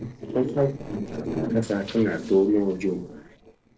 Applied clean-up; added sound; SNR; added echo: neural separator model SepFormer DNS4.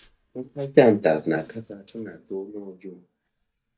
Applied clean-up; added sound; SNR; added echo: neural mask model DeepFilterNet 3.